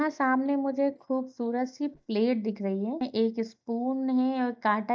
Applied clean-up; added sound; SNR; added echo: neural mask model DeepFilterNet 3.